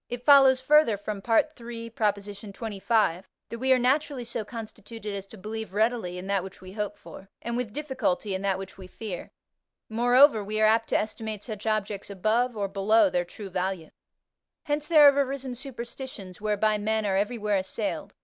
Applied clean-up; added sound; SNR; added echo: none; none; none; none.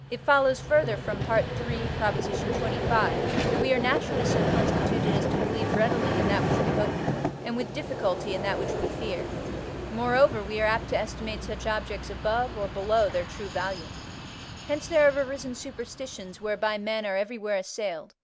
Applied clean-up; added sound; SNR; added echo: none; Vehicle; 1 dB; none.